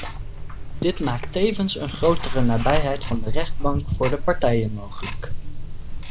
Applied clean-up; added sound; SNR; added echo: neural mask model Resemble Enhance denoiser.